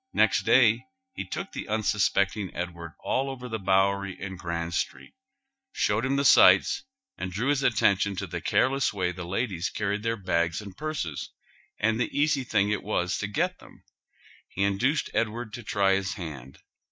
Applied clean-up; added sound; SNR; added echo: neural mask model DeepFilterNet 3.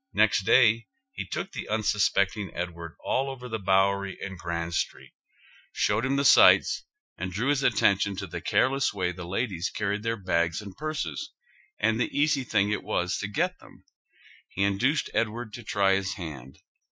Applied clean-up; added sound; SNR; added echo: classical method Wiener filter.